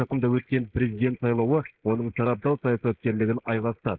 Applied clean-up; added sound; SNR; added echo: neural mask model Resemble Enhance denoiser.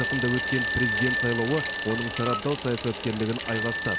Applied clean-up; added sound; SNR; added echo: none; Bicycle + Wind instrument, woodwind instrument; -1 dB; none.